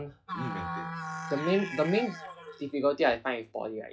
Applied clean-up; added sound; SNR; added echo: classical method log-MMSE.